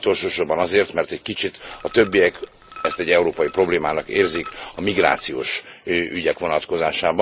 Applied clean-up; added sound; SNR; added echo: none; Liquid; 17 dB; none.